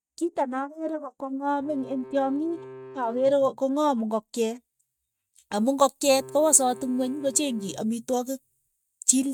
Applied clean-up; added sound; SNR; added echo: neural mask model RNNoise.